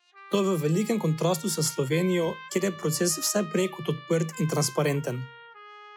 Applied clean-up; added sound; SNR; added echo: classical method log-MMSE.